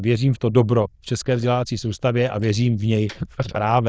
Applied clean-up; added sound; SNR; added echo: neural diffusion model UNIVERSE++.